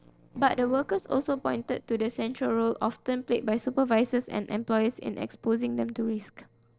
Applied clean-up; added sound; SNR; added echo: neural separator model SepFormer DNS4.